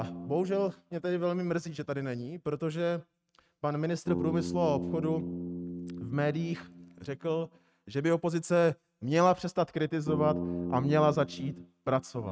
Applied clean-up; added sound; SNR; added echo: neural mask model RNNoise.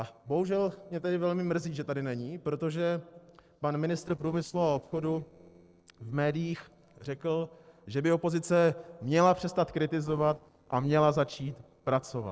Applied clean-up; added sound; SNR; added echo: neural separator model SepFormer DNS4.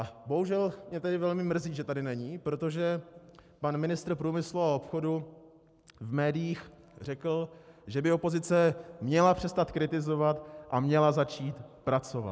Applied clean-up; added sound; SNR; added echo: none; none; none; none.